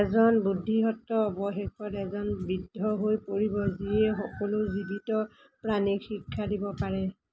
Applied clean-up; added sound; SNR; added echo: none; none; none; none.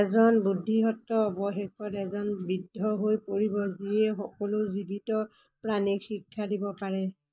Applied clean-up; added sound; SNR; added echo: neural mask model DeepFilterNet 3.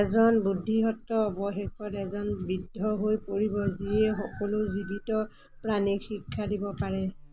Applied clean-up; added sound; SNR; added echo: none; Buzz; 18 dB; none.